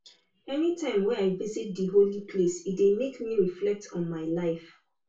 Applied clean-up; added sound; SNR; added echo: none; none; none; reverberation time 0.2 s.